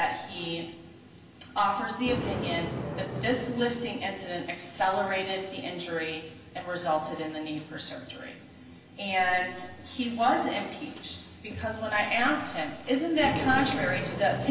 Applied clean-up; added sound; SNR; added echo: none; Thunder; 10 dB; reverberation time 0.9 s.